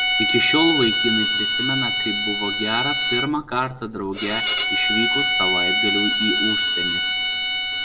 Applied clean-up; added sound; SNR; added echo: none; Bowed string instrument; -4 dB; reverberation time 1.0 s.